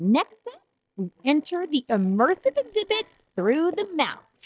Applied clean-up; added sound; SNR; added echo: neural mask model DeepFilterNet 3.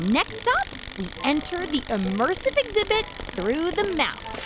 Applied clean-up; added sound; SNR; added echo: none; Tools; 11 dB; none.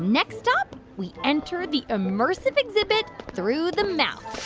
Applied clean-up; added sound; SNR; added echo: none; none; none; none.